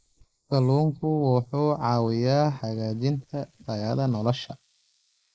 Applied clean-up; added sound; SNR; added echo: neural mask model Resemble Enhance denoiser.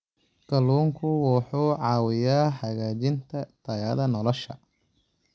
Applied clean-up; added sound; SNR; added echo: none; none; none; none.